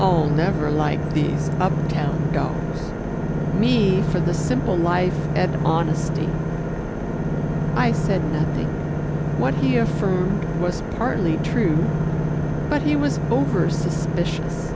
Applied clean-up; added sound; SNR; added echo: none; Engine / Boat, Water vehicle; -2 dB; none.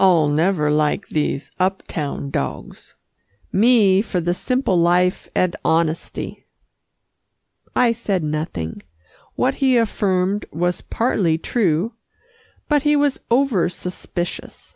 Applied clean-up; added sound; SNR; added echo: none; none; none; none.